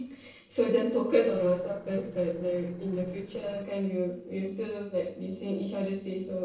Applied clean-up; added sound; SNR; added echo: neural separator model SepFormer DNS4.